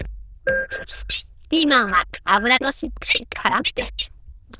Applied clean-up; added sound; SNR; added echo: neural diffusion model UNIVERSE++.